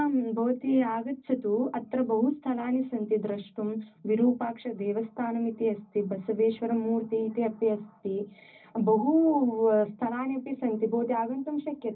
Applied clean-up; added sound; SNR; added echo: none; none; none; reverberation time 0.4 s.